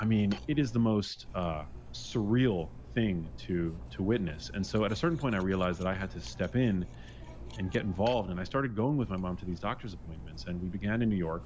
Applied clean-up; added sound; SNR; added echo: none; Cutlery, silverware; 13 dB; none.